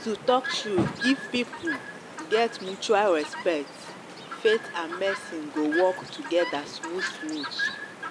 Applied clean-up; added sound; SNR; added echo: none; Chirp, tweet; 7 dB; none.